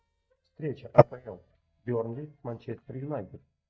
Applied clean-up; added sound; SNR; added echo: neural mask model DeepFilterNet 3.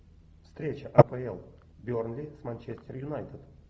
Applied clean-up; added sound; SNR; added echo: none; none; none; none.